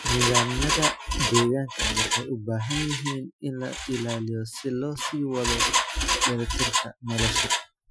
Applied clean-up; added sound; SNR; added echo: classical method Wiener filter.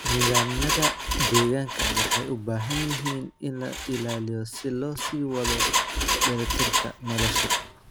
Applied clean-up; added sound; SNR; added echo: none; Engine; -2 dB; none.